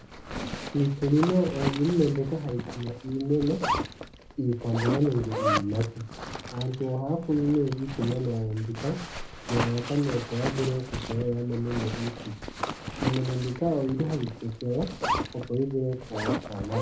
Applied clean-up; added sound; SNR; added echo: none; Zipper (clothing); 6 dB; reverberation time 0.3 s.